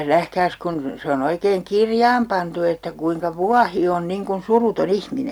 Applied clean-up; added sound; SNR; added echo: none; none; none; none.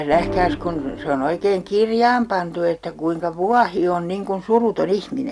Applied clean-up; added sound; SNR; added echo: none; Organ; 10 dB; none.